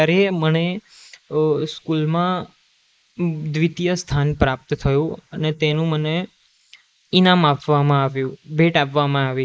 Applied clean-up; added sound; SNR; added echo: neural mask model Resemble Enhance denoiser.